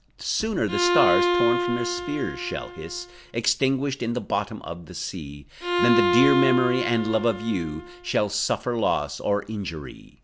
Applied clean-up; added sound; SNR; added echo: none; Bowed string instrument; 1 dB; none.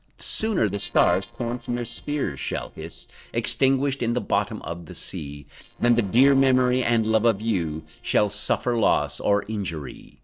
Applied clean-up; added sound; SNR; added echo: neural separator model SepFormer DNS4.